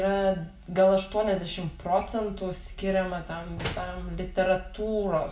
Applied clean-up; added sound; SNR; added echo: none; Slam; 11 dB; reverberation time 0.2 s.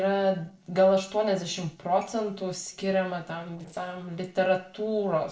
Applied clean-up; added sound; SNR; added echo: neural separator model SepFormer DNS4.